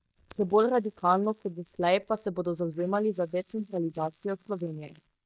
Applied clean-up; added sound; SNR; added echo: neural mask model DeepFilterNet 3.